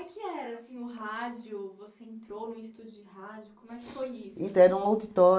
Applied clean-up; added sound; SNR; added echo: neural mask model Resemble Enhance denoiser.